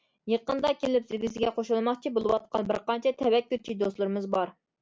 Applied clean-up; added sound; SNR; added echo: none; none; none; none.